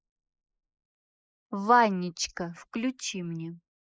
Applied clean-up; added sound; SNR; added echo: neural mask model Resemble Enhance denoiser.